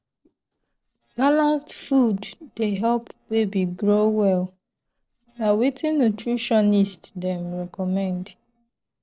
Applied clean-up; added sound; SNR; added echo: neural separator model SepFormer DNS4.